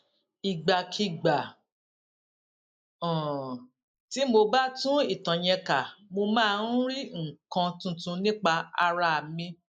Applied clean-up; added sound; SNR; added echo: neural mask model Resemble Enhance denoiser.